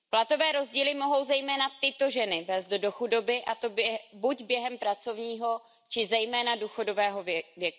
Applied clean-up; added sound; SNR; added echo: none; none; none; none.